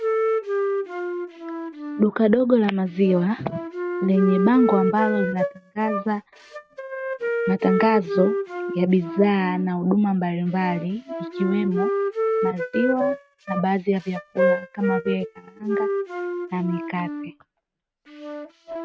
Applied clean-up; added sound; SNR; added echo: neural mask model RNNoise.